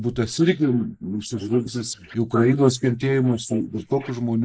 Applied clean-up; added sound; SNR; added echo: neural mask model Resemble Enhance denoiser.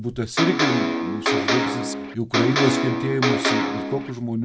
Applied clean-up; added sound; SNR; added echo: none; Electric guitar; -3 dB; none.